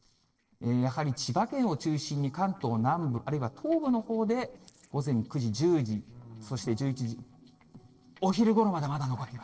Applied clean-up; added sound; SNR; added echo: neural separator model SepFormer DNS4.